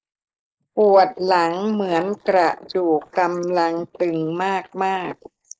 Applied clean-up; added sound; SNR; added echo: neural mask model Resemble Enhance denoiser.